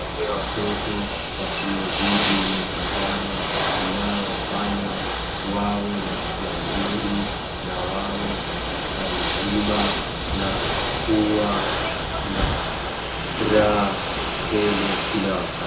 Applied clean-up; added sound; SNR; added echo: none; Ocean / Boat, Water vehicle; -2 dB; reverberation time 0.6 s.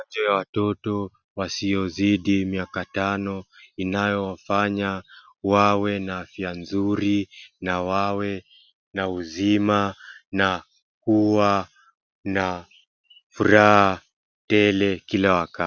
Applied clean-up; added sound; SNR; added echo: none; none; none; none.